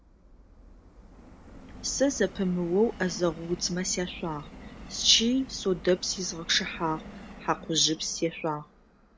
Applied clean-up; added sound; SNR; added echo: none; Subway, metro, underground; 16 dB; none.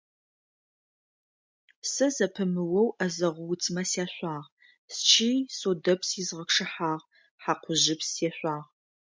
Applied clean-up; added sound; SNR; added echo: none; none; none; none.